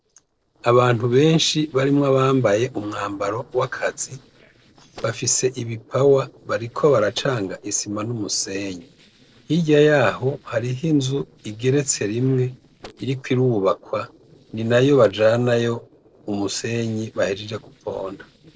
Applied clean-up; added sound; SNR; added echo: neural separator model SepFormer DNS4.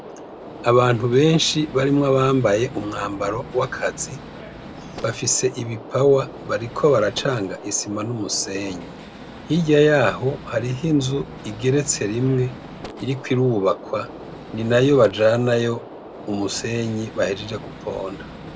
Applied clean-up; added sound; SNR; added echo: none; Gunshot, gunfire; 15 dB; none.